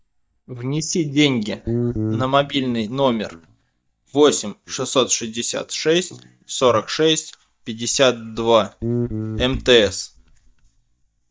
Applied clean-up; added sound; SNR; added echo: neural mask model DeepFilterNet 3.